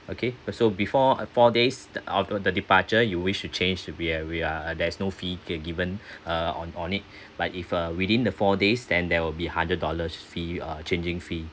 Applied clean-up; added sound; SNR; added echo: none; none; none; none.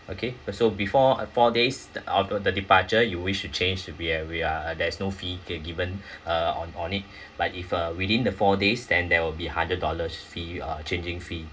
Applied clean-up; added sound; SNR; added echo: none; none; none; reverberation time 0.2 s.